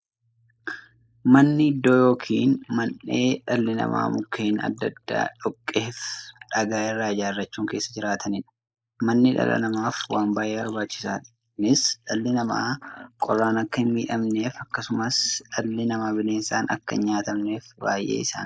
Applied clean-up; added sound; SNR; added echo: neural mask model Resemble Enhance denoiser.